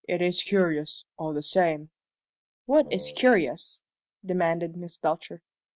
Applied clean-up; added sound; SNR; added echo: neural mask model RNNoise.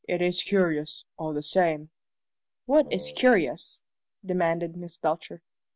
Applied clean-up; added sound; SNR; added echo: none; Wind instrument, woodwind instrument; 16 dB; none.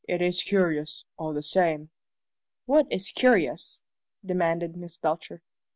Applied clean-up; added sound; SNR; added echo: none; none; none; none.